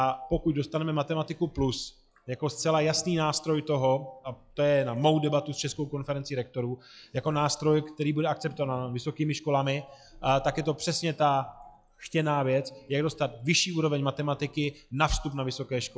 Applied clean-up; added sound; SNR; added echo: classical method log-MMSE.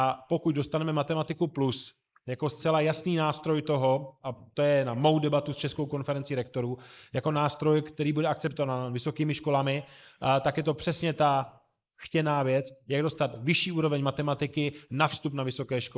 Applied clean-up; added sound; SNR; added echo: neural mask model Resemble Enhance denoiser.